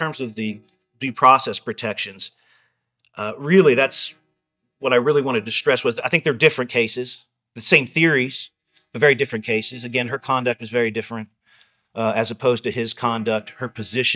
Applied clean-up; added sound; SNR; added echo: neural mask model DeepFilterNet 3.